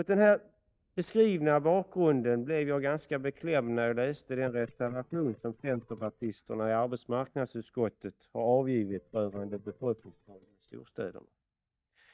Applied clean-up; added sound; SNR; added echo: neural mask model DeepFilterNet 3.